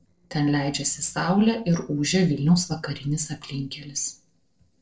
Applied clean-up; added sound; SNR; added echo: neural separator model SepFormer DNS4.